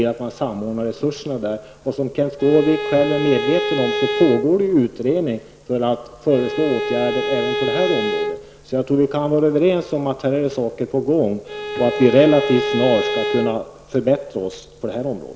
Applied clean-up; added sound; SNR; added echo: none; Bowed string instrument; 5 dB; none.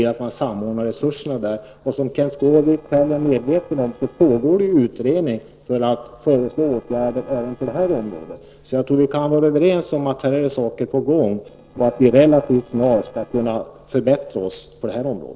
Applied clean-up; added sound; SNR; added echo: neural separator model SepFormer DNS4.